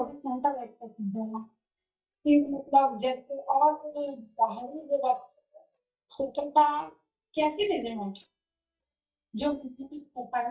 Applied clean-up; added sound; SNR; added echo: neural mask model DeepFilterNet 3.